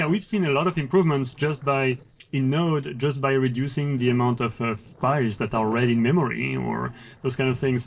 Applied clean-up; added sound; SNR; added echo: neural separator model SepFormer DNS4.